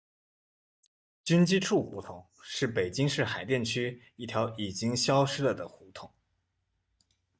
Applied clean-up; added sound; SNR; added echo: neural mask model DeepFilterNet 3.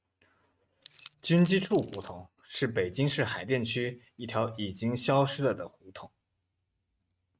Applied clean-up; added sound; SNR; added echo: neural mask model RNNoise.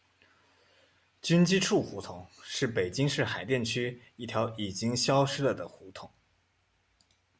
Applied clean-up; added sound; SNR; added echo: none; none; none; none.